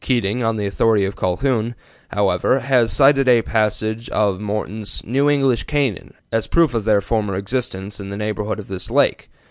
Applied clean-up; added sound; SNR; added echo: none; none; none; none.